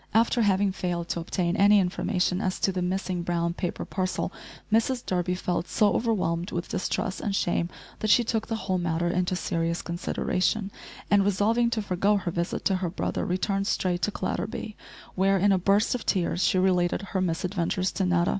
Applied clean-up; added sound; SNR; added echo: none; none; none; none.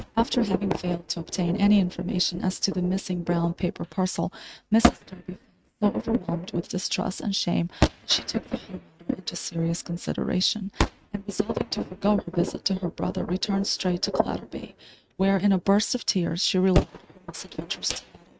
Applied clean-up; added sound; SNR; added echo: neural mask model RNNoise.